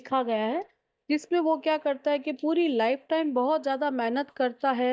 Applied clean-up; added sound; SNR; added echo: neural mask model DeepFilterNet 3.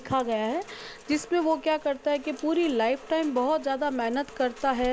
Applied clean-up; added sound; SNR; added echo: none; Rain; 19 dB; none.